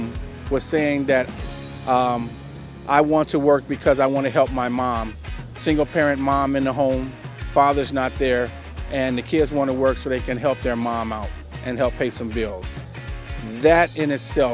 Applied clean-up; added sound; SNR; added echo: none; none; none; none.